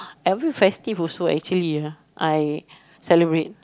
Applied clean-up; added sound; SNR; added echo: none; none; none; none.